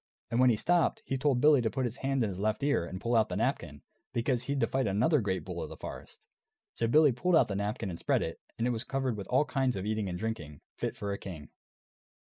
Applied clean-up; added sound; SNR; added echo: none; none; none; none.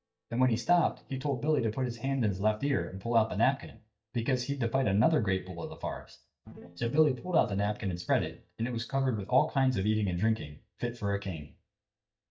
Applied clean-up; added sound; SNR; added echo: neural mask model DeepFilterNet 3.